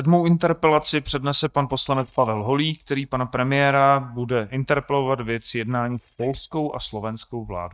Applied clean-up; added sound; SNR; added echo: neural mask model DeepFilterNet 3.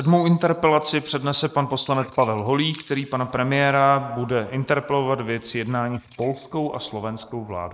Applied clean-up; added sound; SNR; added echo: neural mask model Resemble Enhance denoiser.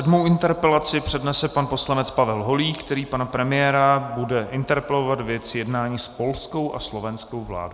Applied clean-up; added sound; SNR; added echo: none; none; none; none.